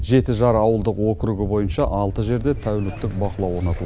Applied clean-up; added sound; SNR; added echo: none; none; none; none.